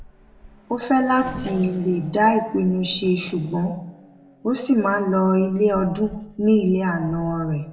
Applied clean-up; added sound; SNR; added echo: none; Race car, auto racing / Accelerating, revving, vroom; 19 dB; reverberation time 0.7 s.